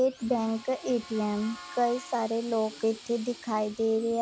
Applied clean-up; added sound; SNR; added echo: none; Drill + Motor vehicle (road) / Siren; 18 dB; none.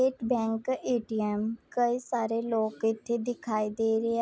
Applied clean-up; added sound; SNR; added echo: none; none; none; none.